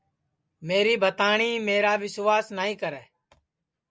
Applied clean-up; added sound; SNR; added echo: none; none; none; none.